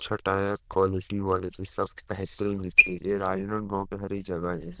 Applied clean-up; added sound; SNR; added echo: neural diffusion model UNIVERSE++.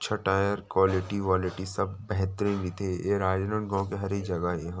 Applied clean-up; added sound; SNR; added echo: none; none; none; none.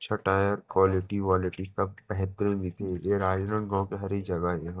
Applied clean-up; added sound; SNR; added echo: neural mask model DeepFilterNet 3.